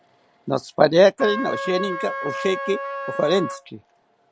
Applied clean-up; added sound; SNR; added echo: none; Trumpet; 7 dB; none.